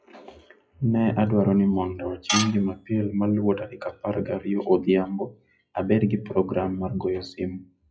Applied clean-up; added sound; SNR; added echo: classical method WPE with log-MMSE.